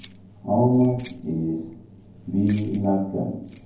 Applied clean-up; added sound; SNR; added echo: none; Keys jangling; 17 dB; reverberation time 0.9 s.